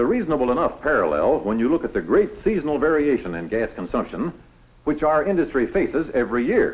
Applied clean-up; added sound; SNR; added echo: none; none; none; none.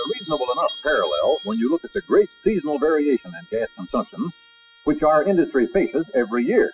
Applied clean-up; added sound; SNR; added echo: classical method spectral subtraction.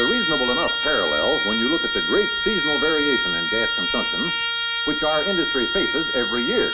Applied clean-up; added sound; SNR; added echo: none; Trumpet; -1 dB; none.